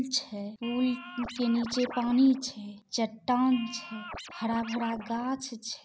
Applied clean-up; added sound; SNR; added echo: none; Scratching (performance technique); 13 dB; none.